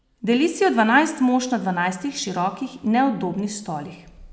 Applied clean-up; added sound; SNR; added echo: none; none; none; none.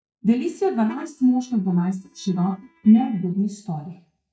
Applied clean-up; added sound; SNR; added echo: neural mask model DeepFilterNet 3.